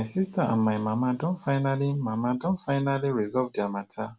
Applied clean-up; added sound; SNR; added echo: none; none; none; none.